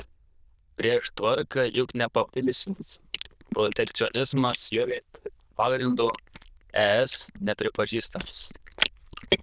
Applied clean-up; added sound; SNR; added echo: neural diffusion model UNIVERSE++.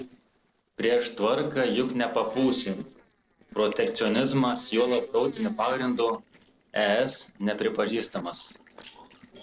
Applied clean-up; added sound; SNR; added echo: neural separator model SepFormer DNS4.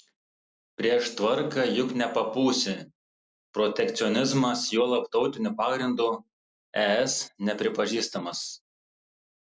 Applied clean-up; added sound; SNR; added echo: none; none; none; none.